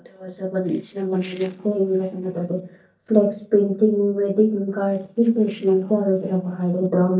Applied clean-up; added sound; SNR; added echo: neural mask model DeepFilterNet 3.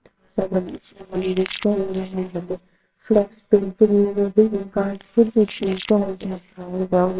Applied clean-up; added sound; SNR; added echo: neural separator model SepFormer WHAMR!.